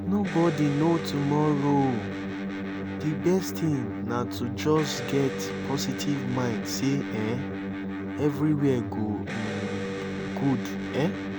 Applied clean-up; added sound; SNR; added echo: none; Electric guitar; 4 dB; none.